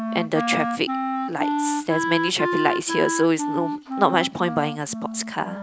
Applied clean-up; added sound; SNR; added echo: none; Wind instrument, woodwind instrument; 2 dB; none.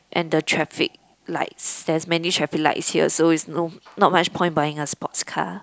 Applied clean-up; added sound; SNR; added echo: none; none; none; none.